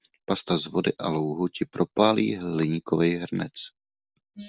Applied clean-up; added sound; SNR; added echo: none; none; none; none.